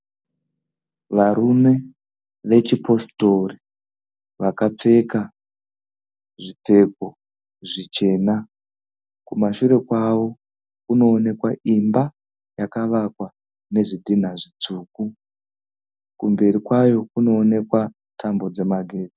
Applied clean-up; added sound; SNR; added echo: none; none; none; none.